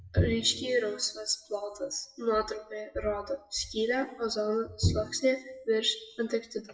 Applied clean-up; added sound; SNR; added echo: classical method WPE with log-MMSE.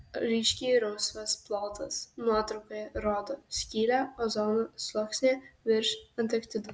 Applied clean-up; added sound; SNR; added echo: none; none; none; none.